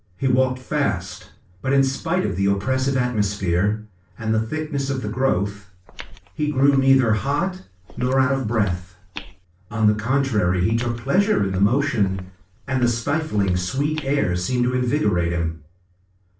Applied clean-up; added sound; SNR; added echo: none; Walk, footsteps; 17 dB; reverberation time 0.3 s.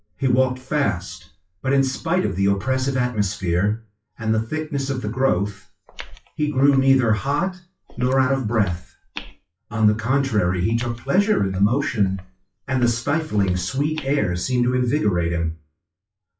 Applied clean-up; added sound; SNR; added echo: classical method WPE with log-MMSE.